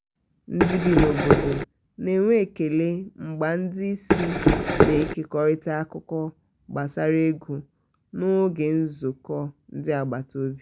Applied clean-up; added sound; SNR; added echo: none; Run; -5 dB; none.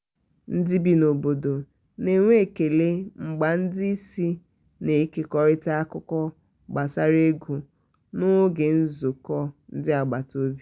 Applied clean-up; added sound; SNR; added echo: none; none; none; none.